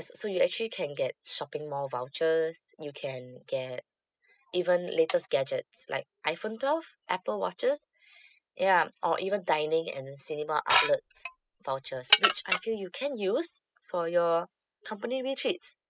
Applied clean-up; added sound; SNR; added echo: classical method spectral subtraction.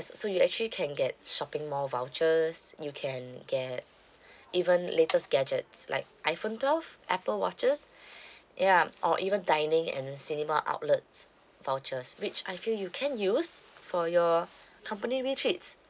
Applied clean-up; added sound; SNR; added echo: none; none; none; none.